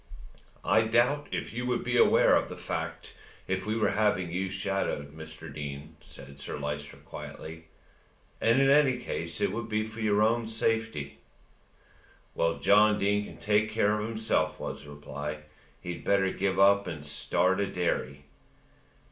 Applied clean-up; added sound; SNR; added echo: none; none; none; reverberation time 0.3 s.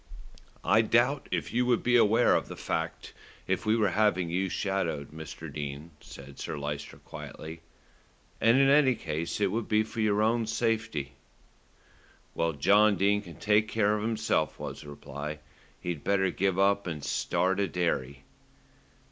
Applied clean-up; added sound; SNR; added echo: none; none; none; none.